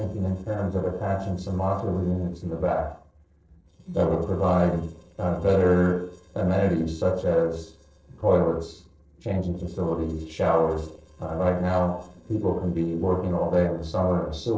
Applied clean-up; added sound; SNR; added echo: neural separator model SepFormer DNS4.